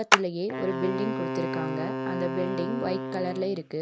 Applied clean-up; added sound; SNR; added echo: none; Clapping + Wind instrument, woodwind instrument; -1 dB; none.